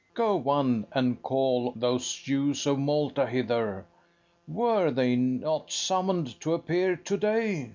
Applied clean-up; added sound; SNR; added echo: none; none; none; none.